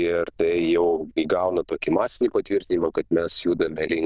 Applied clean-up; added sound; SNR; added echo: neural diffusion model UNIVERSE++.